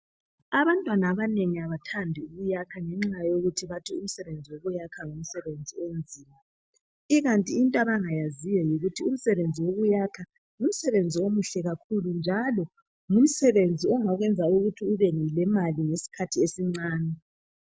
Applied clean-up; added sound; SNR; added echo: none; none; none; none.